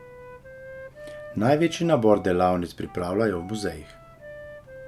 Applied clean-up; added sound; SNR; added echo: none; Wind instrument, woodwind instrument; 18 dB; none.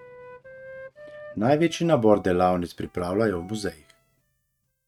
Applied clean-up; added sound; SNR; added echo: neural mask model RNNoise.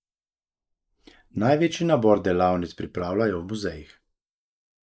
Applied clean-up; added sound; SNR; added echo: neural mask model Resemble Enhance denoiser.